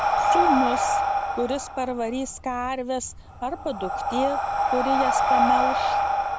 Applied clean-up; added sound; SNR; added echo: none; Breathing; -5 dB; none.